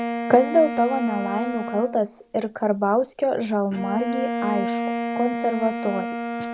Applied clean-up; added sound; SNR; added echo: none; Bowed string instrument; 5 dB; none.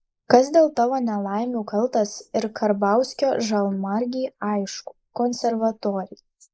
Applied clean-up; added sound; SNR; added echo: neural mask model Resemble Enhance denoiser.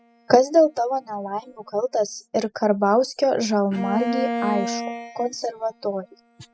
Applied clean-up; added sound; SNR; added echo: classical method spectral subtraction.